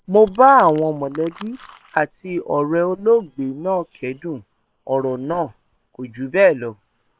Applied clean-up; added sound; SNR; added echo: neural separator model SepFormer WHAM!.